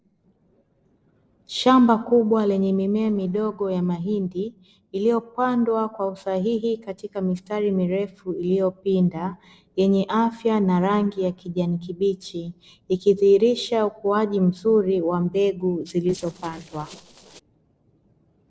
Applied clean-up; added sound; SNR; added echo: neural separator model SepFormer DNS4.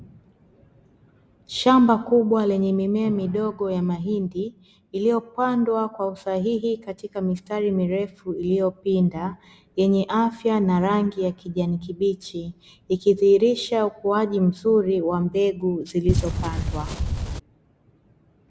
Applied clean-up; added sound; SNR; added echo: none; Wind; 1 dB; none.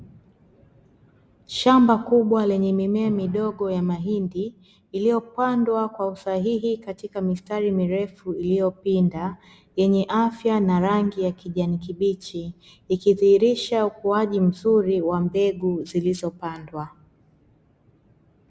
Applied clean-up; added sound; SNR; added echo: none; none; none; none.